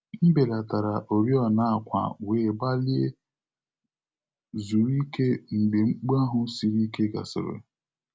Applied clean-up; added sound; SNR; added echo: none; none; none; none.